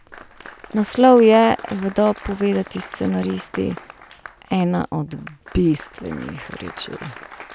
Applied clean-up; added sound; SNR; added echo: none; Applause; 18 dB; none.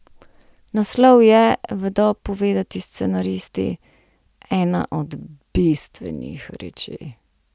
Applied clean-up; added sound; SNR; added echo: none; none; none; none.